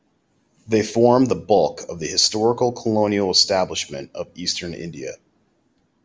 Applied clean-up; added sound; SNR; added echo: none; none; none; none.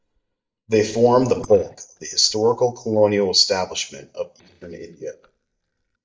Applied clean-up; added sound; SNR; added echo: neural mask model DeepFilterNet 3.